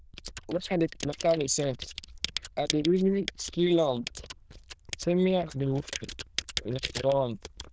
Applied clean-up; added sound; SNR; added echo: neural diffusion model UNIVERSE++.